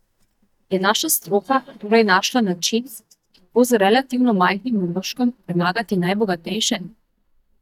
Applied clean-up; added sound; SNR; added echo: neural mask model DeepFilterNet 3.